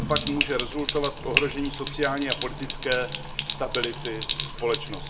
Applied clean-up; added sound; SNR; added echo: none; Sink (filling or washing); -1 dB; reverberation time 1.6 s.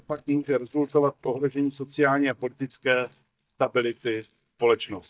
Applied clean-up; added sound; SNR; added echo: neural mask model DeepFilterNet 3.